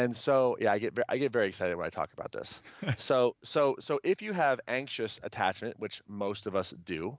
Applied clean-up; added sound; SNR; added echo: none; none; none; none.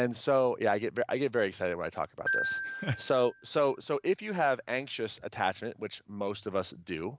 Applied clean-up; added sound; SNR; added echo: none; Glockenspiel; 8 dB; none.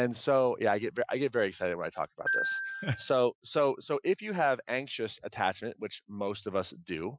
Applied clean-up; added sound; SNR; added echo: classical method Wiener filter.